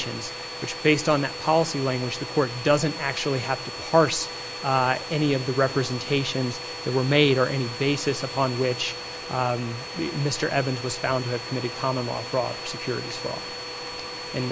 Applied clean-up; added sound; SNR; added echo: none; Domestic sounds, home sounds; 9 dB; none.